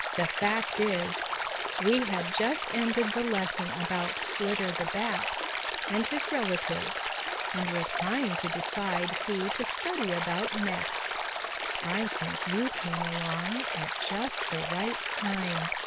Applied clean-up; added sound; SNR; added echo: none; Stream; 0 dB; none.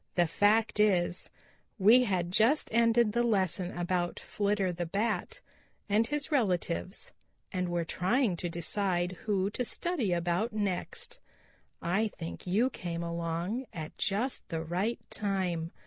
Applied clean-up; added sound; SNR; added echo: none; none; none; none.